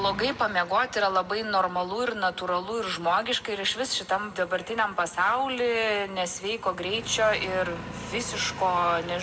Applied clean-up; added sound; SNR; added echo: none; Engine; 15 dB; reverberation time 1.8 s.